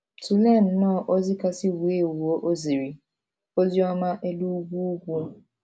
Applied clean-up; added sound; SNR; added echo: none; none; none; none.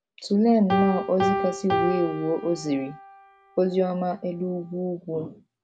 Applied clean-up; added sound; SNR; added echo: none; Piano; 6 dB; none.